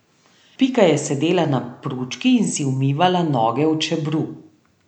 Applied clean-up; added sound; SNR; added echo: none; none; none; none.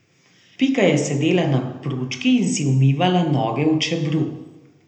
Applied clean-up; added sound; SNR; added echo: none; none; none; reverberation time 0.6 s.